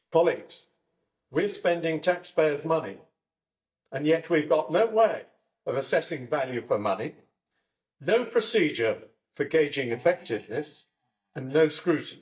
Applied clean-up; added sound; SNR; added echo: neural mask model DeepFilterNet 3.